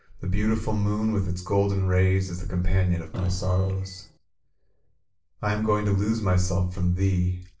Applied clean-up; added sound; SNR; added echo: neural separator model SepFormer DNS4.